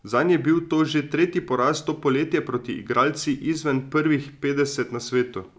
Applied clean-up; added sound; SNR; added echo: none; none; none; none.